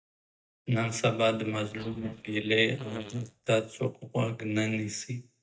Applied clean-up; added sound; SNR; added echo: neural mask model DeepFilterNet 3.